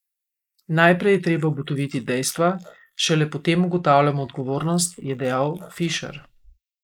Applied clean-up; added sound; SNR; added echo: neural mask model Resemble Enhance denoiser.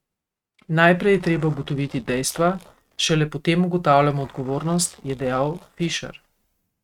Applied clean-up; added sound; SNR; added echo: neural mask model RNNoise.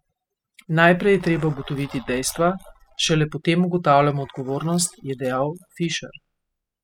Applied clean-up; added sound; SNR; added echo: classical method spectral subtraction.